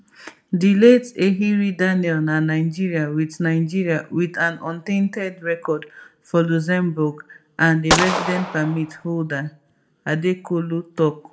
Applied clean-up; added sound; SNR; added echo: none; Gunshot, gunfire; 3 dB; reverberation time 0.3 s.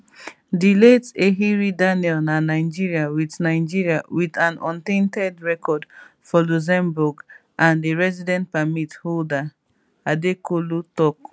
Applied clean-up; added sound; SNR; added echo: none; none; none; none.